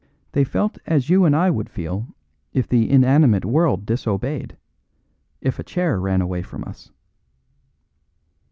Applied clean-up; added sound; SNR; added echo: none; none; none; none.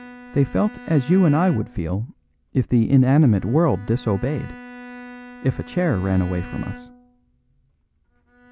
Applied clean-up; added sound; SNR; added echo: none; Bowed string instrument; 19 dB; none.